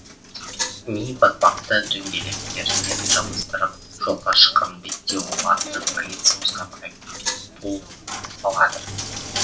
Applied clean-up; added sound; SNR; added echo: none; Coin (dropping); 6 dB; reverberation time 0.2 s.